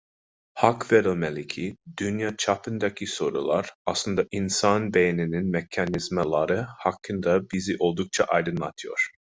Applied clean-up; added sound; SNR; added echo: none; none; none; none.